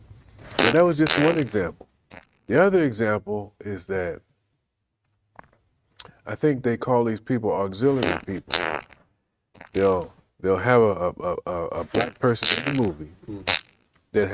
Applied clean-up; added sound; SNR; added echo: neural mask model RNNoise.